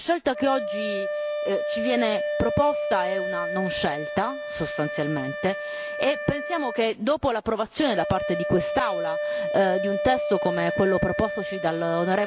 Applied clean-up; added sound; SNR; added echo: none; Wind instrument, woodwind instrument; 3 dB; none.